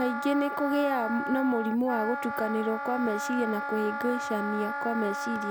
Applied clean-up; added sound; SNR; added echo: none; Wind instrument, woodwind instrument; 4 dB; none.